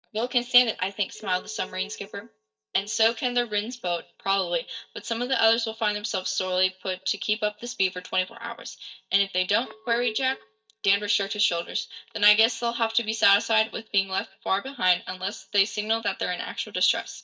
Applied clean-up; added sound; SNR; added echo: neural mask model DeepFilterNet 3.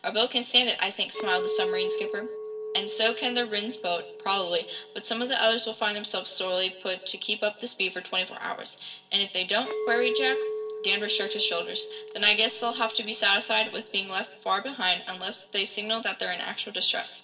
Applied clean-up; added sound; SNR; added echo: none; Chink, clink; 9 dB; reverberation time 1.2 s.